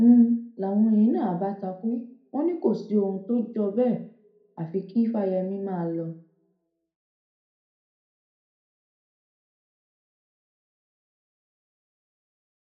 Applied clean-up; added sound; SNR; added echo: none; none; none; reverberation time 0.4 s.